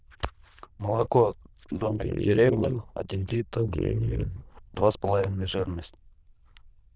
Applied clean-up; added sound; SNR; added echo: neural diffusion model UNIVERSE++.